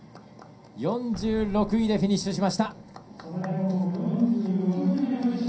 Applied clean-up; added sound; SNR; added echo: none; Boom; 17 dB; reverberation time 0.3 s.